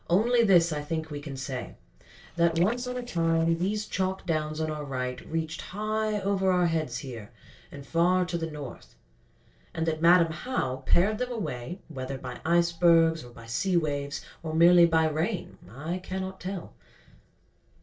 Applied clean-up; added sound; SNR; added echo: neural separator model SepFormer DNS4.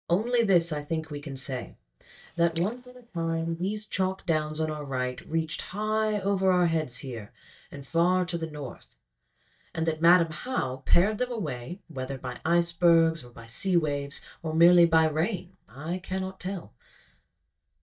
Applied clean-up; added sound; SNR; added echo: neural mask model DeepFilterNet 3.